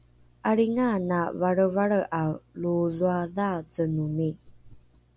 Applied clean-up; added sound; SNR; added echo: none; none; none; none.